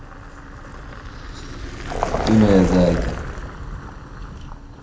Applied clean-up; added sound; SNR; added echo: none; Vehicle; 5 dB; reverberation time 0.9 s.